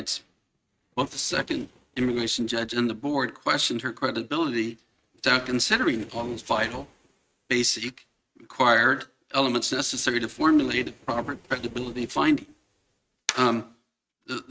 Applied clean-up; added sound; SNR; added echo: neural mask model RNNoise.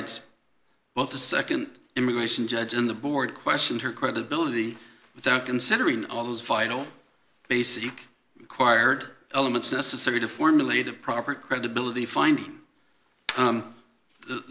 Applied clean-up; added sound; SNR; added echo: none; none; none; none.